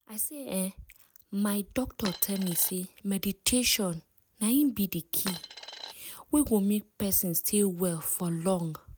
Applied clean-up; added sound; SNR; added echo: none; Coin (dropping); 11 dB; none.